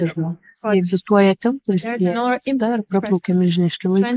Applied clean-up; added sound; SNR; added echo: neural mask model Resemble Enhance denoiser.